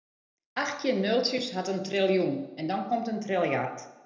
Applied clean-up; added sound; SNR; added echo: none; none; none; reverberation time 0.7 s.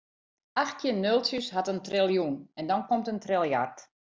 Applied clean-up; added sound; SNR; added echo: none; none; none; none.